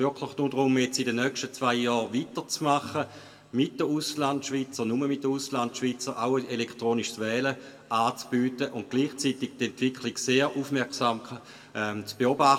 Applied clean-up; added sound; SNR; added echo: none; none; none; reverberation time 1.1 s.